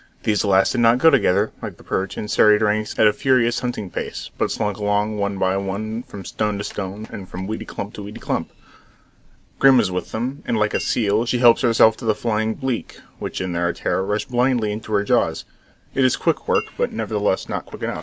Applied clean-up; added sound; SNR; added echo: none; Chink, clink; 17 dB; none.